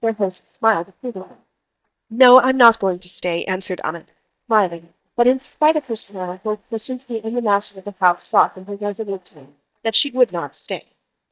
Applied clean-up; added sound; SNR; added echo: neural mask model DeepFilterNet 3.